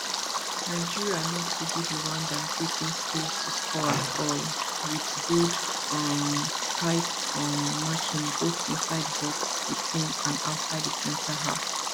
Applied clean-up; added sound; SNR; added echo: none; Stream; -2 dB; none.